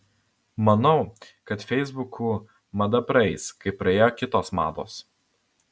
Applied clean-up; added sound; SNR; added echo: none; none; none; none.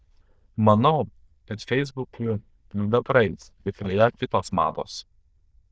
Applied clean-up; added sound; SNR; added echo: neural diffusion model UNIVERSE++.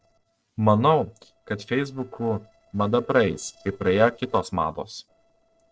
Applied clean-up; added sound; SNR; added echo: neural separator model SepFormer DNS4.